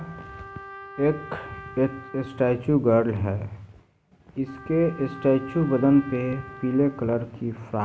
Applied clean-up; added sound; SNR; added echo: none; Trumpet; 18 dB; none.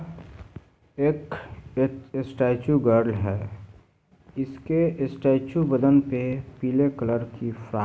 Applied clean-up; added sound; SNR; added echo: none; none; none; none.